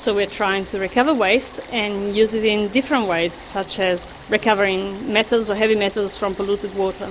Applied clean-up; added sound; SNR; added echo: none; Stream / Frog; 20 dB; none.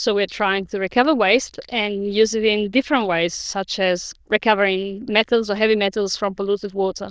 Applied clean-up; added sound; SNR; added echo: neural diffusion model UNIVERSE++.